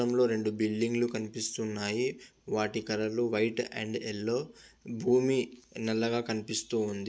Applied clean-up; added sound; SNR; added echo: none; none; none; none.